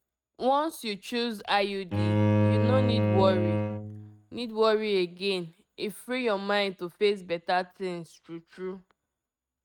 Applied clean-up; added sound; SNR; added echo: neural mask model RNNoise.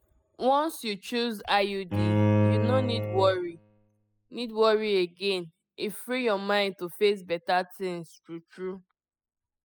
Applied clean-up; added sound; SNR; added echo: classical method spectral subtraction.